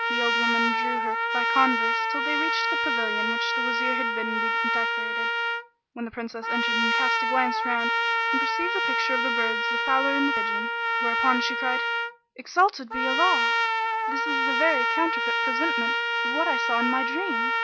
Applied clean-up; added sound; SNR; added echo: none; Trumpet; -5 dB; none.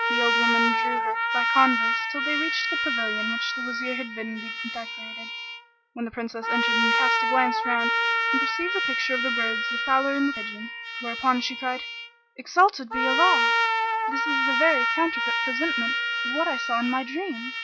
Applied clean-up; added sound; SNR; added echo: classical method log-MMSE.